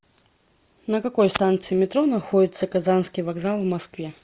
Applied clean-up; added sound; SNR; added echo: none; none; none; none.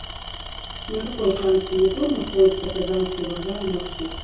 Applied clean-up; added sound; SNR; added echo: none; Tools; 10 dB; reverberation time 0.6 s.